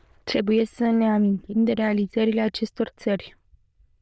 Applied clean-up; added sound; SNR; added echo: neural diffusion model UNIVERSE++.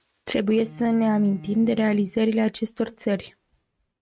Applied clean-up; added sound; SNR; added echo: neural mask model RNNoise.